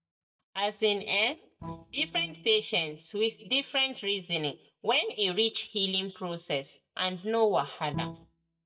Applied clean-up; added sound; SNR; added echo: neural mask model DeepFilterNet 3.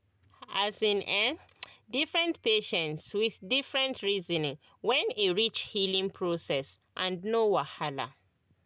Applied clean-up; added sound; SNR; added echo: none; none; none; none.